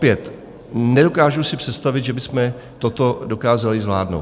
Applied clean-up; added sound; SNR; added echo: none; none; none; none.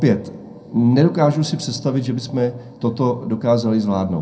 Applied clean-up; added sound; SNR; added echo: none; none; none; reverberation time 0.2 s.